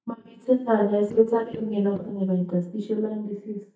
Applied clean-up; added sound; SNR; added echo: neural mask model DeepFilterNet 3.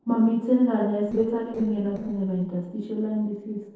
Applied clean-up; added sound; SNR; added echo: neural separator model SepFormer DNS4.